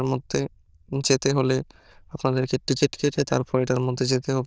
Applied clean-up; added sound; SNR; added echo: neural diffusion model UNIVERSE++.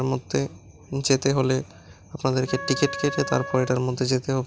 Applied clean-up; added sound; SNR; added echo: none; Wind instrument, woodwind instrument; 12 dB; none.